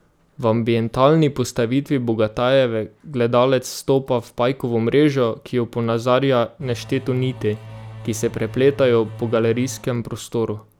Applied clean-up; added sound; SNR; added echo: none; Engine / Domestic sounds, home sounds; 16 dB; none.